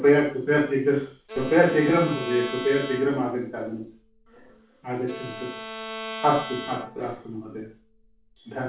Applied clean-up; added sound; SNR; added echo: none; Bowed string instrument; 13 dB; reverberation time 0.3 s.